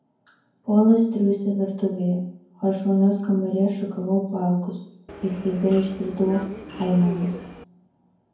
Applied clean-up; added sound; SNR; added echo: none; Subway, metro, underground; 14 dB; reverberation time 0.9 s.